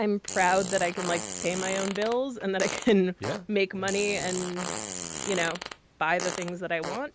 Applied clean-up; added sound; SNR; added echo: none; Fart; 8 dB; none.